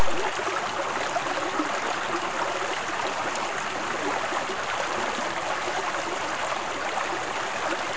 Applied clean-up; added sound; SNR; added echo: none; Stream; -4 dB; reverberation time 0.3 s.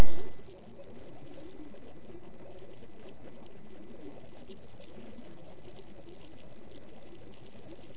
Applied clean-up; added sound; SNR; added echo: neural separator model SepFormer DNS4.